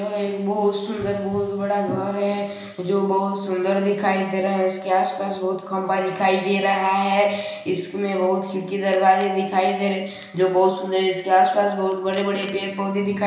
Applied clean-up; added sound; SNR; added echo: none; none; none; none.